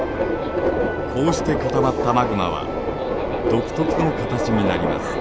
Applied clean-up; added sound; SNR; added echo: none; Subway, metro, underground; -2 dB; none.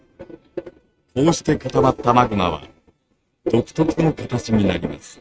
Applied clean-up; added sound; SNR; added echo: neural mask model RNNoise.